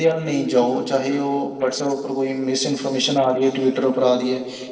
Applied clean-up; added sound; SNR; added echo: neural separator model SepFormer DNS4.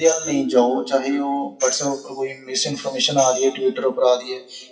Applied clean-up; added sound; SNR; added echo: classical method WPE with log-MMSE.